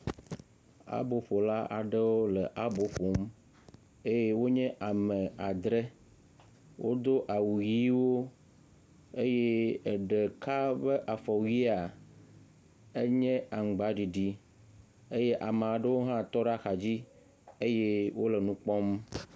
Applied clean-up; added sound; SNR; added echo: none; none; none; none.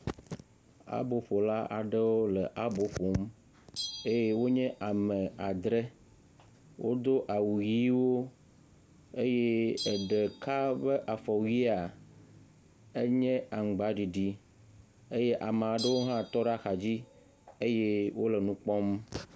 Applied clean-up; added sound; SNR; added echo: none; Bell; 20 dB; none.